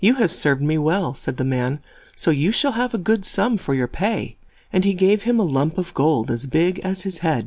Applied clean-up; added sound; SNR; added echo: none; none; none; none.